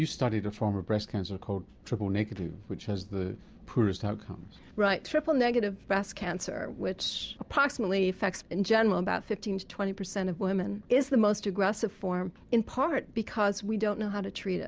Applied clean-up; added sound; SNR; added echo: none; none; none; none.